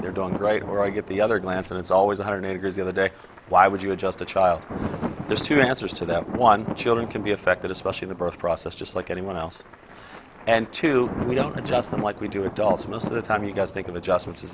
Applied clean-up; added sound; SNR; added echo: none; Thunder; 11 dB; none.